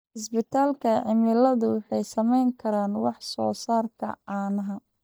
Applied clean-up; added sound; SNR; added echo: neural mask model DeepFilterNet 3.